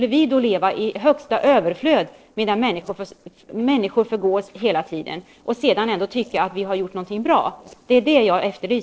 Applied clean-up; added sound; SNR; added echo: neural separator model SepFormer DNS4.